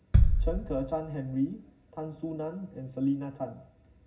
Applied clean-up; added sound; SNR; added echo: none; Bass drum; -4 dB; reverberation time 0.4 s.